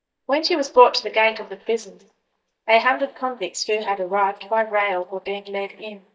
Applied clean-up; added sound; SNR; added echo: neural mask model DeepFilterNet 3.